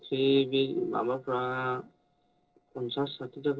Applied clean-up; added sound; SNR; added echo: neural separator model SepFormer DNS4.